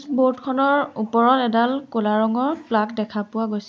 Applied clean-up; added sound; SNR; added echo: none; none; none; none.